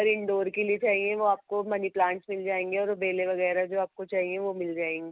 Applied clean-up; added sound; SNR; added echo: none; none; none; none.